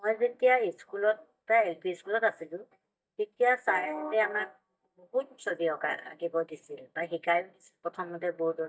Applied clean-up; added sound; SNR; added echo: neural mask model DeepFilterNet 3.